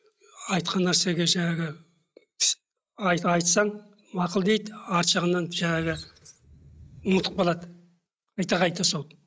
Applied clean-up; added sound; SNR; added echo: neural mask model RNNoise.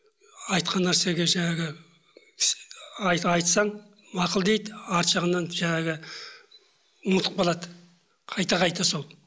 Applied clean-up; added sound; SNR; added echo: none; none; none; none.